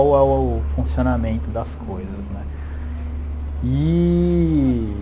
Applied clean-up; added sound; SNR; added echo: none; Truck; 5 dB; none.